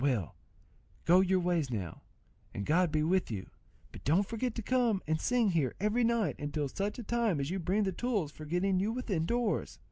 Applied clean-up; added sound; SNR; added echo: none; none; none; none.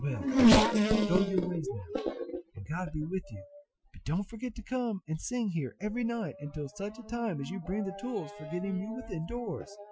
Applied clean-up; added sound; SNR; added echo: classical method Wiener filter.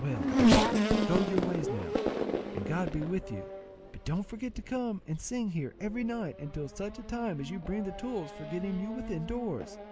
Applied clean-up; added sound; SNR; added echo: none; Race car, auto racing / Accelerating, revving, vroom; -2 dB; none.